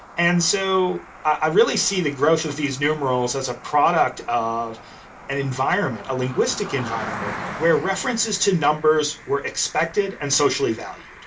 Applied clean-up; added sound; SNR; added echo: none; Cricket; 15 dB; reverberation time 0.2 s.